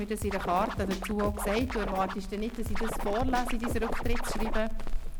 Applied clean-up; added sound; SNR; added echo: none; Scratching (performance technique) + Crackle; -1 dB; none.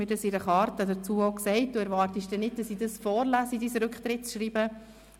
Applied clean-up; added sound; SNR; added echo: none; none; none; none.